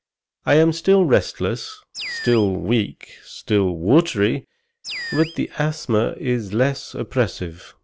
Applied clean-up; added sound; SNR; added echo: none; Animal; 13 dB; none.